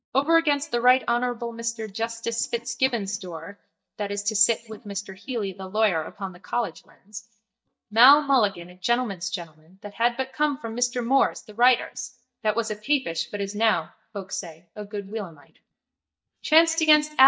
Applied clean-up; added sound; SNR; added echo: neural mask model DeepFilterNet 3.